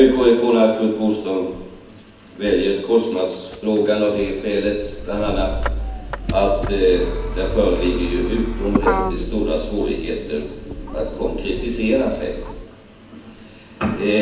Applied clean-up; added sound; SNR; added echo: none; Motor vehicle (road); 8 dB; reverberation time 0.9 s.